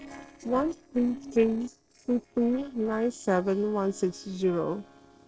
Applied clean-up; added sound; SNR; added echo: neural separator model SepFormer DNS4.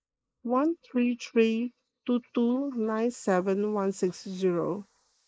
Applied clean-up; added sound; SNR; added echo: neural mask model Resemble Enhance denoiser.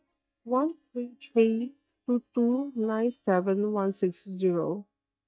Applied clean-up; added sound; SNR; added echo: neural mask model DeepFilterNet 3.